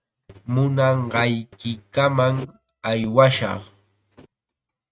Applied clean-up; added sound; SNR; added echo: neural mask model RNNoise.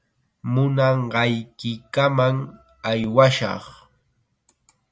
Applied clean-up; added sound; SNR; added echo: none; none; none; none.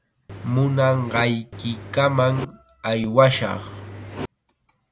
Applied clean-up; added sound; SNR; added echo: none; Engine; 13 dB; none.